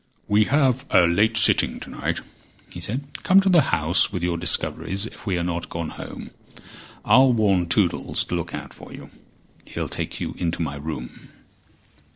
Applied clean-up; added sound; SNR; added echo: neural separator model SepFormer DNS4.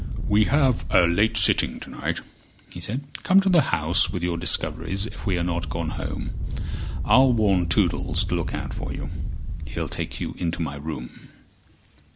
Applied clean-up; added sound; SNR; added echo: none; Wind; 5 dB; none.